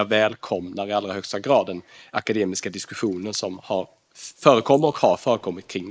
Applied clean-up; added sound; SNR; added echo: neural mask model Resemble Enhance denoiser.